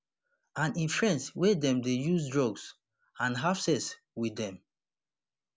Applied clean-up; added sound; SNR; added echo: none; none; none; none.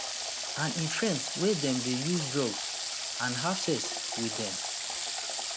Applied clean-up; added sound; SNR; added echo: none; Water tap, faucet / Water; 1 dB; none.